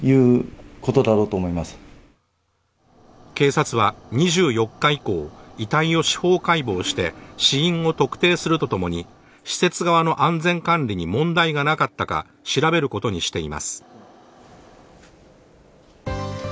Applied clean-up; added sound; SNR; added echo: none; none; none; none.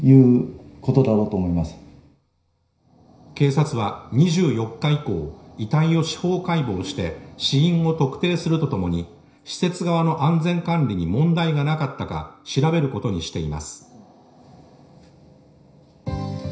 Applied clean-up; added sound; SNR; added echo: none; none; none; reverberation time 0.5 s.